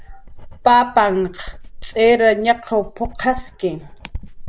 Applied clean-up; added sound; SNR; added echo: none; Writing; 14 dB; none.